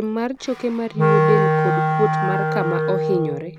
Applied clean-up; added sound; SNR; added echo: none; Wind instrument, woodwind instrument; -4 dB; none.